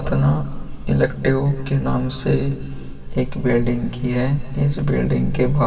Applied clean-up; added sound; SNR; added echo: none; none; none; reverberation time 2.6 s.